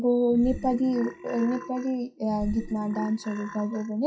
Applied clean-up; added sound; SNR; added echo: classical method WPE with log-MMSE.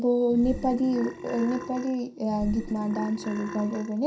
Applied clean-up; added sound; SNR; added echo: none; Burping, eructation; 11 dB; reverberation time 0.3 s.